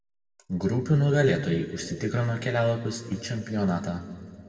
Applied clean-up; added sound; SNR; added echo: none; none; none; reverberation time 1.9 s.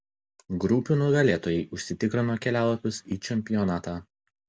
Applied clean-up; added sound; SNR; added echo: none; none; none; none.